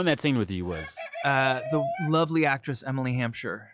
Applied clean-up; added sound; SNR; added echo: classical method log-MMSE.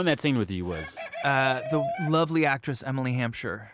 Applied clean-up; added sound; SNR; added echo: none; Chicken, rooster; 9 dB; none.